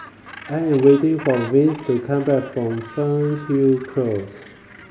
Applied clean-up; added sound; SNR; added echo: none; Gull, seagull; 19 dB; none.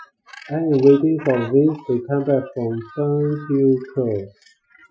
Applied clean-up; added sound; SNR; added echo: classical method Wiener filter.